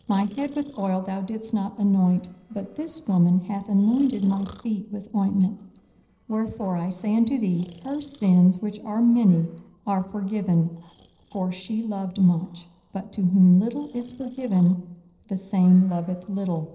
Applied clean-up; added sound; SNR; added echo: neural separator model SepFormer DNS4.